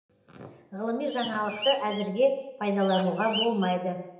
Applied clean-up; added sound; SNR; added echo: none; Bird; 8 dB; reverberation time 0.8 s.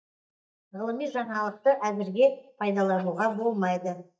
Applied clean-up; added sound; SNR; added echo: neural mask model DeepFilterNet 3.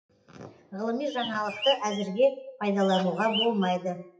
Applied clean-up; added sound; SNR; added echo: classical method WPE with log-MMSE.